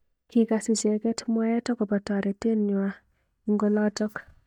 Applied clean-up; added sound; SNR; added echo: neural mask model DeepFilterNet 3.